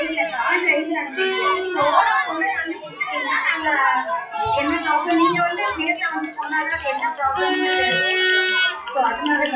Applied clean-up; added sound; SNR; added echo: classical method WPE with log-MMSE.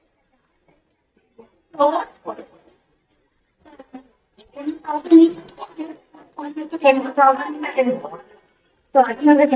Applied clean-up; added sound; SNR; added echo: neural mask model DeepFilterNet 3.